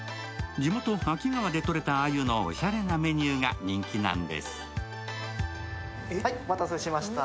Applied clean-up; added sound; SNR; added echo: none; none; none; none.